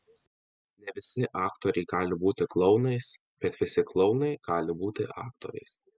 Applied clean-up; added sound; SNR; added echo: none; none; none; none.